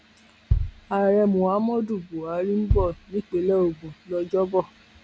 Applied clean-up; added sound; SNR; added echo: none; Bass drum; 6 dB; none.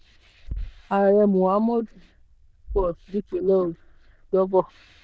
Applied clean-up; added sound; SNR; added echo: neural diffusion model UNIVERSE++.